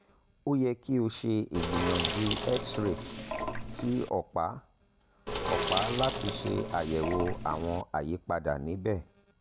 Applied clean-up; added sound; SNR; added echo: none; Sink (filling or washing); -2 dB; none.